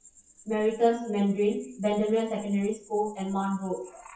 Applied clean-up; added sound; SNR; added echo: classical method WPE with log-MMSE.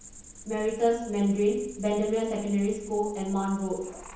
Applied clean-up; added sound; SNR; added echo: none; Cricket; 17 dB; reverberation time 0.9 s.